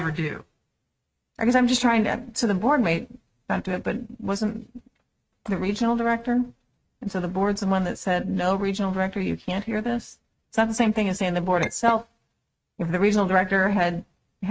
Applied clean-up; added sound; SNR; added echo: neural mask model RNNoise.